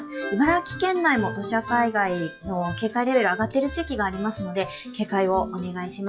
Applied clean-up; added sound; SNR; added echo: classical method WPE with log-MMSE.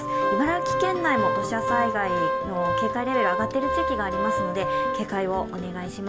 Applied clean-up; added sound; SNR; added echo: none; Organ; -1 dB; reverberation time 0.3 s.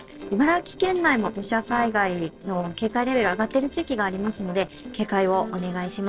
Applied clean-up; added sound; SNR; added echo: neural separator model SepFormer DNS4.